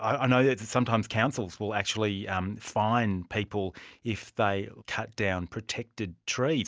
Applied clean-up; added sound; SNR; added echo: none; none; none; none.